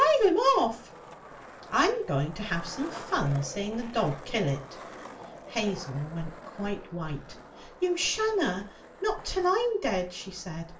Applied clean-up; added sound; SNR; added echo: none; Skateboard; 17 dB; reverberation time 0.3 s.